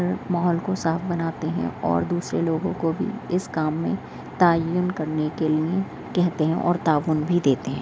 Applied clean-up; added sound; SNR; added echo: none; none; none; none.